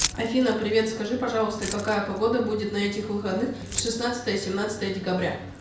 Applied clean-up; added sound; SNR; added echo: none; Keys jangling; 12 dB; reverberation time 0.5 s.